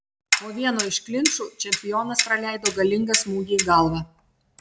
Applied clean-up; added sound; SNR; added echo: none; Clock; 3 dB; none.